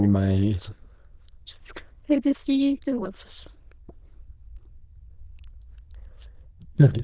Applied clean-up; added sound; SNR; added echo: neural diffusion model UNIVERSE++.